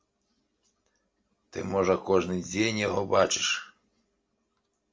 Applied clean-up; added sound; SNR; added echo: none; none; none; none.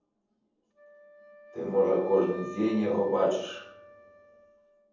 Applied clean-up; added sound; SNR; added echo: none; Wind instrument, woodwind instrument; 19 dB; reverberation time 0.7 s.